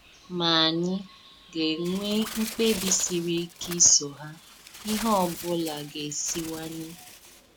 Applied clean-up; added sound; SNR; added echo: none; Bird; 13 dB; none.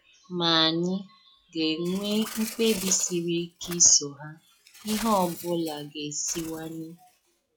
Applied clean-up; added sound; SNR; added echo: classical method log-MMSE.